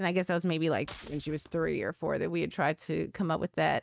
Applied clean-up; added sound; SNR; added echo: neural mask model RNNoise.